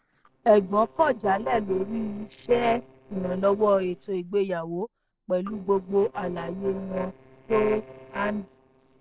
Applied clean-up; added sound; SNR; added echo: neural separator model SepFormer DNS4.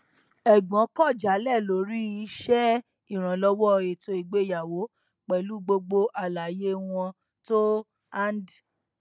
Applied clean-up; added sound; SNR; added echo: none; none; none; none.